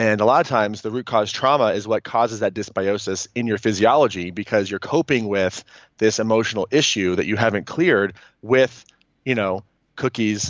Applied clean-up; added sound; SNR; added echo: none; none; none; none.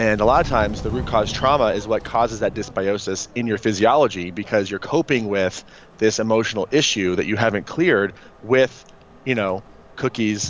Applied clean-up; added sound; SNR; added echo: none; Subway, metro, underground; 15 dB; none.